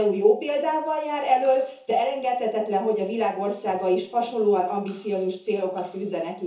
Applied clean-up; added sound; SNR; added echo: none; none; none; reverberation time 0.6 s.